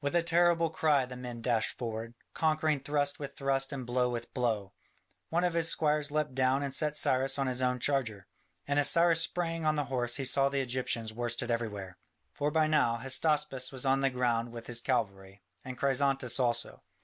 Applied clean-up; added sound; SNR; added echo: none; none; none; none.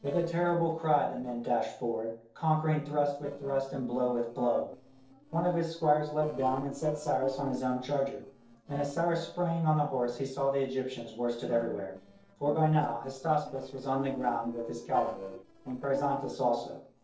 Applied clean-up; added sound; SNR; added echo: neural separator model SepFormer DNS4.